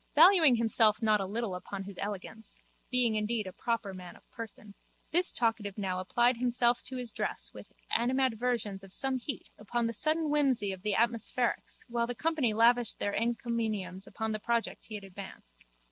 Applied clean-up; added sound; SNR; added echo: none; none; none; none.